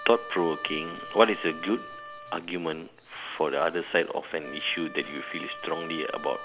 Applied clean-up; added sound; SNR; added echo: none; Wind instrument, woodwind instrument; 14 dB; none.